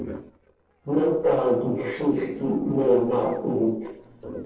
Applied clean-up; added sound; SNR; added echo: neural separator model SepFormer DNS4.